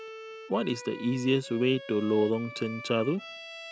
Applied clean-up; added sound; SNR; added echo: none; Bowed string instrument; 14 dB; none.